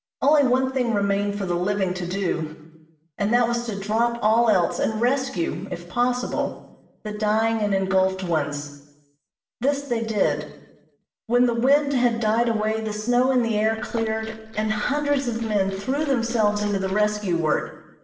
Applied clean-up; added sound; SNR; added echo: none; Liquid; 17 dB; reverberation time 0.8 s.